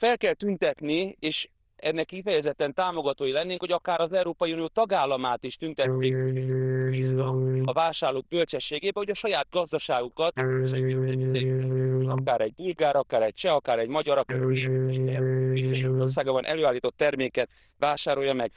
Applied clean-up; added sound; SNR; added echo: neural diffusion model UNIVERSE++.